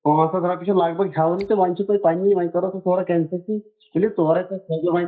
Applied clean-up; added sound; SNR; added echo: neural mask model DeepFilterNet 3.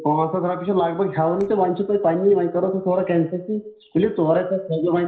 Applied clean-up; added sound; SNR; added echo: neural separator model SepFormer DNS4.